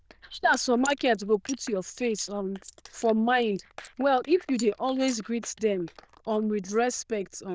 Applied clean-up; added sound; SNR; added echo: neural diffusion model UNIVERSE++.